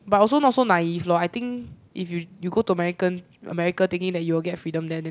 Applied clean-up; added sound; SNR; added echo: none; none; none; none.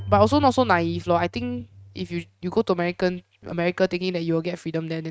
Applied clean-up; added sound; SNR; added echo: neural mask model RNNoise.